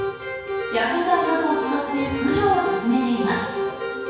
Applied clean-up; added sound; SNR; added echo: none; none; none; reverberation time 1.1 s.